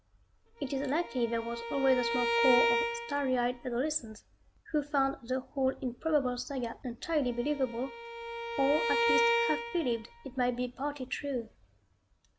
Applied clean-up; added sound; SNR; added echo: none; Bowed string instrument; 1 dB; none.